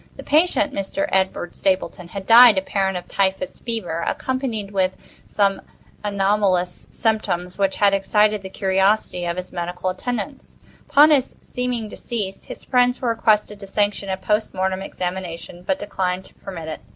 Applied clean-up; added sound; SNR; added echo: none; none; none; none.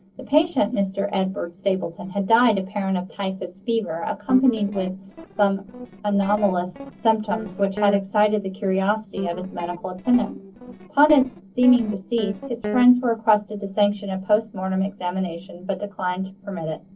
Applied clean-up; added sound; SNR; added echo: neural separator model SepFormer DNS4.